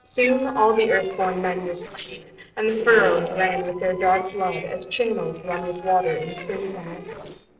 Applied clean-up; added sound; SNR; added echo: neural separator model SepFormer DNS4.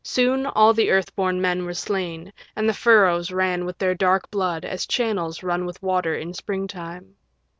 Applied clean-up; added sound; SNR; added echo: none; none; none; none.